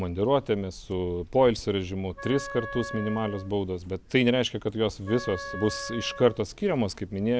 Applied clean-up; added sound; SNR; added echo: none; Wind instrument, woodwind instrument; 14 dB; none.